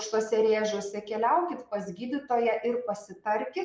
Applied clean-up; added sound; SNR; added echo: none; none; none; none.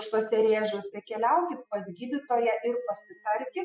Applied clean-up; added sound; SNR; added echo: classical method spectral subtraction.